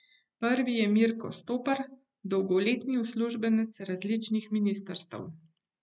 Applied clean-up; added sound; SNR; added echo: none; none; none; none.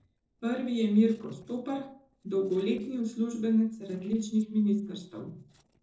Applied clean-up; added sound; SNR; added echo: neural separator model SepFormer DNS4.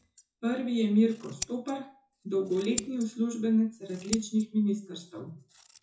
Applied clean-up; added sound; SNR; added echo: classical method WPE with log-MMSE.